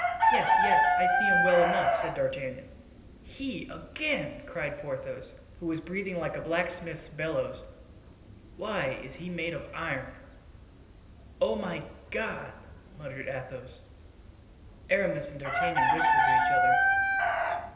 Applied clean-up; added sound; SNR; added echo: none; Chicken, rooster; -4 dB; reverberation time 1.4 s.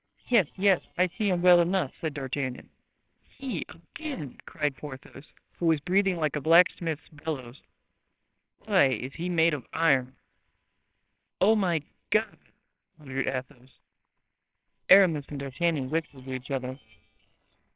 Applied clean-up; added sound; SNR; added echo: neural separator model SepFormer WHAMR!.